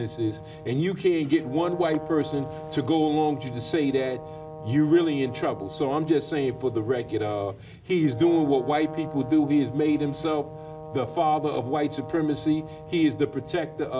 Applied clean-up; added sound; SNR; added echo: none; Brass instrument; 14 dB; none.